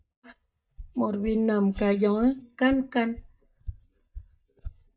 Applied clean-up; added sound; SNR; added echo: neural mask model DeepFilterNet 3.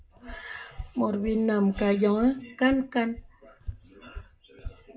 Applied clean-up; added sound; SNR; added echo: none; Walk, footsteps; 16 dB; reverberation time 0.2 s.